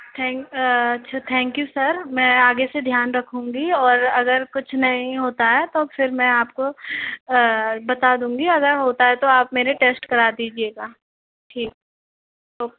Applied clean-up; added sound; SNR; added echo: none; none; none; none.